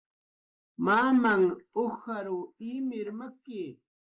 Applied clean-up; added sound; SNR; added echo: neural mask model Resemble Enhance denoiser.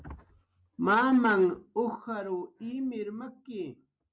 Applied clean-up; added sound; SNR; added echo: none; none; none; none.